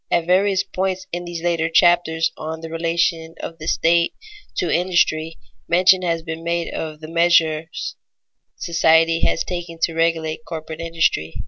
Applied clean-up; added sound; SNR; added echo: none; none; none; none.